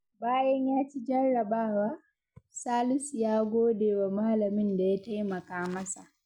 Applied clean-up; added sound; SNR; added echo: none; none; none; none.